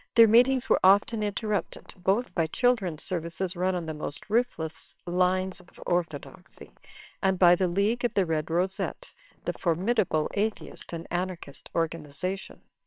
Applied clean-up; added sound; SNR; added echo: neural separator model SepFormer WHAMR!.